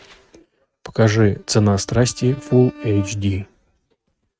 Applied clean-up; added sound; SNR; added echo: neural mask model RNNoise.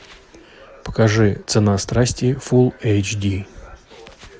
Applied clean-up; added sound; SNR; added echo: none; none; none; none.